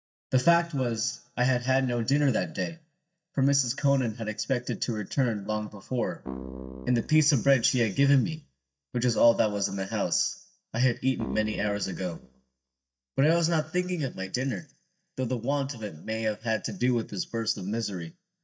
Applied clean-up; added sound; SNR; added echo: neural mask model DeepFilterNet 3.